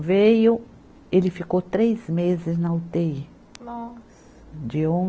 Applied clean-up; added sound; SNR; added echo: none; none; none; none.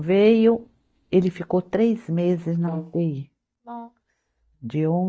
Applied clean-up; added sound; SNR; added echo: neural mask model DeepFilterNet 3.